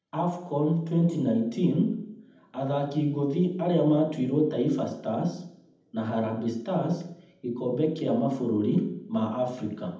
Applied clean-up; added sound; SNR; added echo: none; none; none; reverberation time 0.8 s.